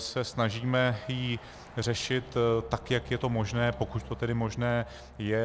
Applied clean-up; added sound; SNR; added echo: none; Truck; 17 dB; none.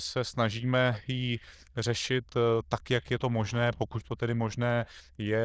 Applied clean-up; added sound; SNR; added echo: neural diffusion model UNIVERSE++.